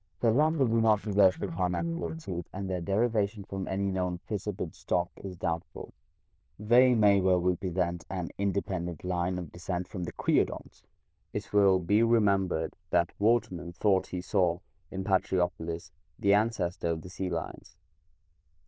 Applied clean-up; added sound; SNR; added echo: neural diffusion model UNIVERSE++.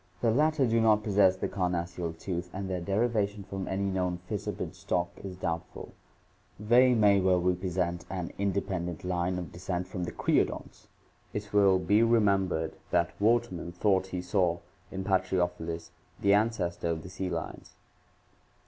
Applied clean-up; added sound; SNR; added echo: none; none; none; none.